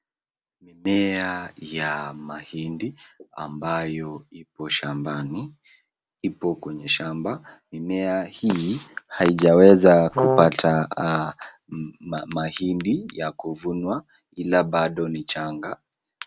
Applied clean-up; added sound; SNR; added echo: none; Brass instrument; -1 dB; none.